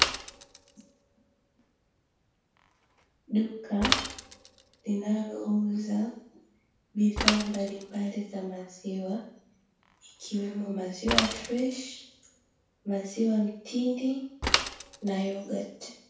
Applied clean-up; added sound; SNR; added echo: none; Mechanisms / Bicycle; 4 dB; reverberation time 0.6 s.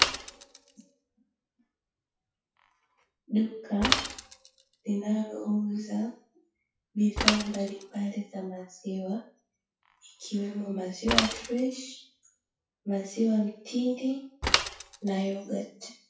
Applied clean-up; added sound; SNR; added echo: classical method WPE with log-MMSE.